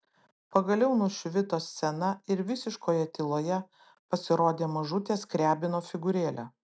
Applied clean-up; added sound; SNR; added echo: none; none; none; none.